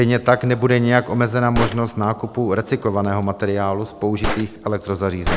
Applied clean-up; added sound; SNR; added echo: none; Gunshot, gunfire; 10 dB; none.